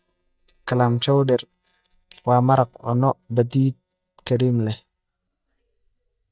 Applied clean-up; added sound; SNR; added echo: neural mask model DeepFilterNet 3.